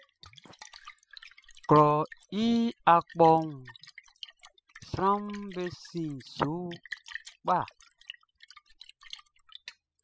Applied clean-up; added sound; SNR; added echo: classical method spectral subtraction.